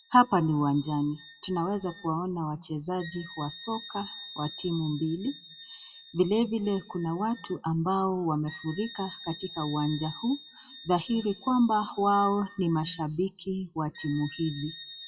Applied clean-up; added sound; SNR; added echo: classical method WPE with log-MMSE.